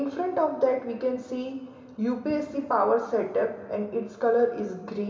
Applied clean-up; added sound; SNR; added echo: none; none; none; reverberation time 2.9 s.